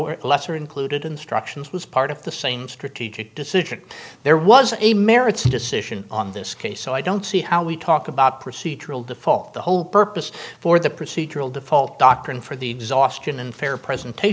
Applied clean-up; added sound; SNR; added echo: none; none; none; none.